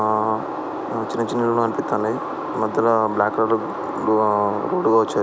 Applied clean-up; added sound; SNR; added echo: none; none; none; none.